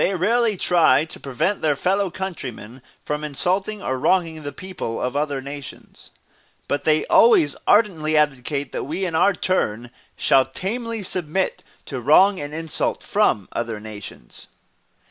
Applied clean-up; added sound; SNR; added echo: none; none; none; none.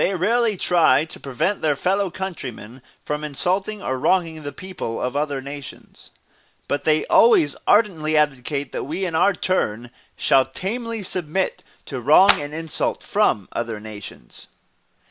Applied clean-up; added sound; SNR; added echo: none; Clapping; 1 dB; none.